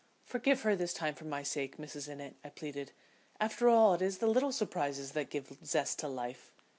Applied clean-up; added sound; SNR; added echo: none; none; none; none.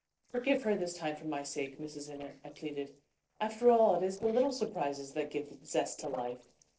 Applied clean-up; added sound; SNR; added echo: neural separator model SepFormer DNS4.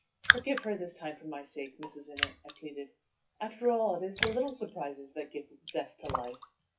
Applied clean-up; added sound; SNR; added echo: classical method WPE with log-MMSE.